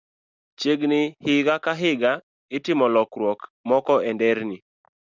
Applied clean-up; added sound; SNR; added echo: none; none; none; none.